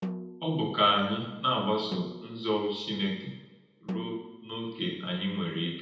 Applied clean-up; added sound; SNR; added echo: none; Snare drum; 12 dB; reverberation time 0.9 s.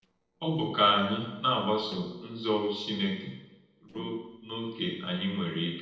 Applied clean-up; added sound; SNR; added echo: neural separator model SepFormer DNS4.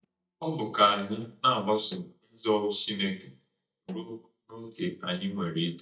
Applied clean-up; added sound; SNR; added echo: neural mask model DeepFilterNet 3.